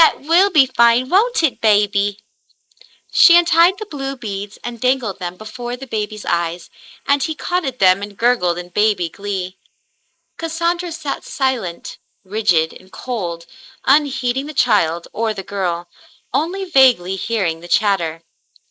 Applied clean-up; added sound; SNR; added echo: neural mask model Resemble Enhance denoiser.